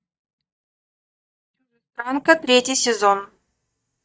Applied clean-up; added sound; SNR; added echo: neural mask model DeepFilterNet 3.